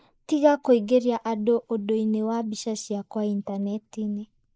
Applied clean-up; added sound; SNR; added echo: neural mask model Resemble Enhance denoiser.